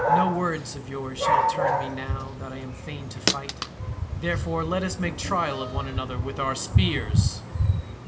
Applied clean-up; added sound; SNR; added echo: none; Dog; -4 dB; reverberation time 0.5 s.